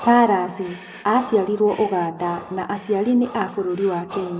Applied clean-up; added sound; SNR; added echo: none; Breathing; 18 dB; reverberation time 1.3 s.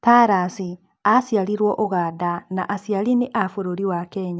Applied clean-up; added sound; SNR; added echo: none; none; none; none.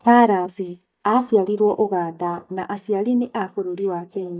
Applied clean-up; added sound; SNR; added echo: neural mask model DeepFilterNet 3.